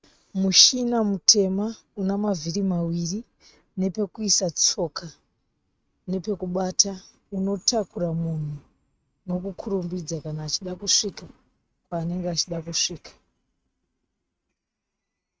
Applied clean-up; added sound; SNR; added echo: neural mask model RNNoise.